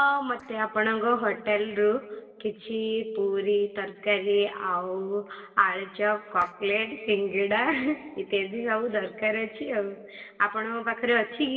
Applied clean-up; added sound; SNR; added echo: neural separator model SepFormer DNS4.